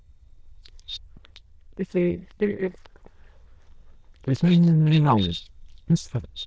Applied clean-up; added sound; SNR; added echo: neural diffusion model UNIVERSE++.